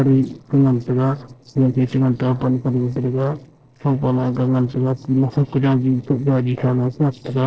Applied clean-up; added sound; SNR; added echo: neural separator model SepFormer DNS4.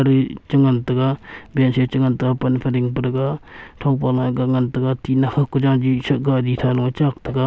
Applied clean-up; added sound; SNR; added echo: none; none; none; none.